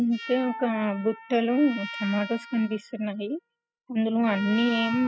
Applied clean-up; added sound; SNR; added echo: classical method spectral subtraction.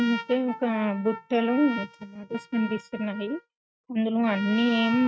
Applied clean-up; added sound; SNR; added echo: neural mask model RNNoise.